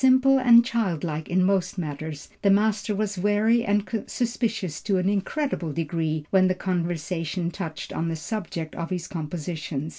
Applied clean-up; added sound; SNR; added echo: none; none; none; none.